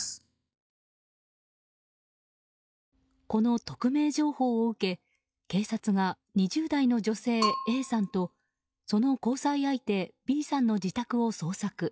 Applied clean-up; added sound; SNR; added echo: classical method log-MMSE.